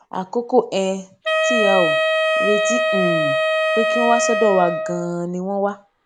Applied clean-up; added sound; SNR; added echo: none; Wind instrument, woodwind instrument; -1 dB; none.